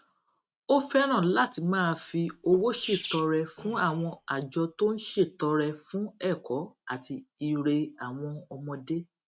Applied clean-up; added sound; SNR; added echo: neural mask model RNNoise.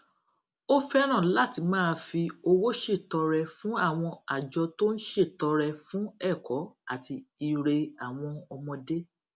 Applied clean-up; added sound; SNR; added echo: none; none; none; none.